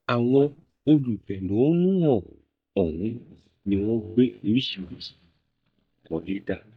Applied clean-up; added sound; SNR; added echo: neural mask model DeepFilterNet 3.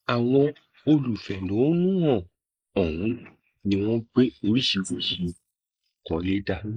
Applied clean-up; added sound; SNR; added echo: neural mask model Resemble Enhance denoiser.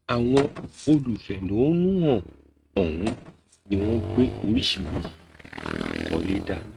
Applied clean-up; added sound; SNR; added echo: neural mask model RNNoise.